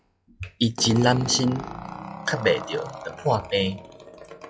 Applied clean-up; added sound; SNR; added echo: classical method log-MMSE.